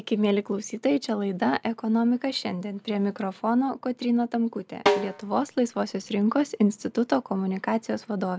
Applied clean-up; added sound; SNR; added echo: none; Snare drum; 3 dB; none.